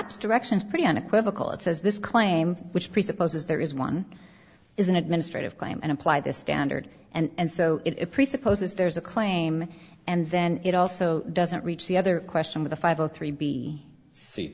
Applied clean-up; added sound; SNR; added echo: none; none; none; none.